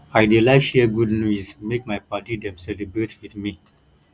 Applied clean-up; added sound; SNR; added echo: none; none; none; none.